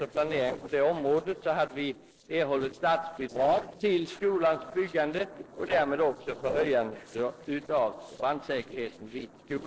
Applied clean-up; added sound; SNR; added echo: neural separator model SepFormer DNS4.